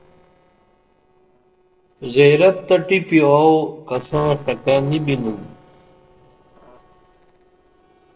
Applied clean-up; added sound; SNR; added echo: neural separator model SepFormer DNS4.